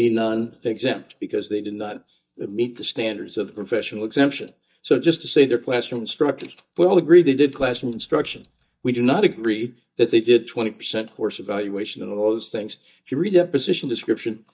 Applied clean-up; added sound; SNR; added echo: neural mask model DeepFilterNet 3.